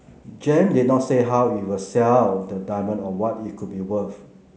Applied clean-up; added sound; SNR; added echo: none; none; none; none.